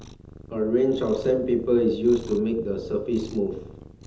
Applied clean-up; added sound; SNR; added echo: none; Cat; 17 dB; reverberation time 1.2 s.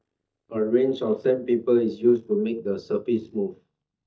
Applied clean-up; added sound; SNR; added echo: neural mask model DeepFilterNet 3.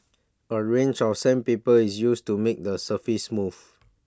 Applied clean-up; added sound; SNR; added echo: none; none; none; none.